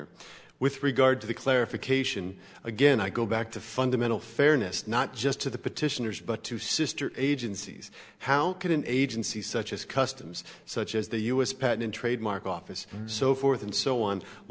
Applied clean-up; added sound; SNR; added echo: none; none; none; none.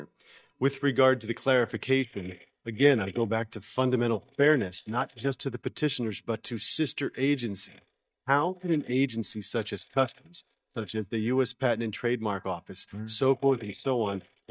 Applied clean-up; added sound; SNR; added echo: neural mask model DeepFilterNet 3.